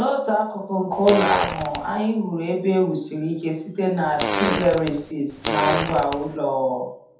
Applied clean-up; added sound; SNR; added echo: none; Fart; 4 dB; reverberation time 0.6 s.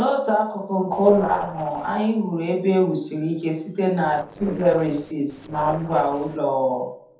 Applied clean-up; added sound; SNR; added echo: neural separator model SepFormer DNS4.